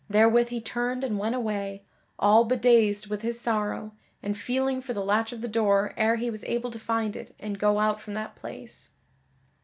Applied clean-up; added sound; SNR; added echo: none; none; none; none.